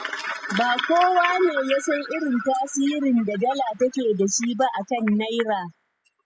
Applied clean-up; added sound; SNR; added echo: classical method spectral subtraction.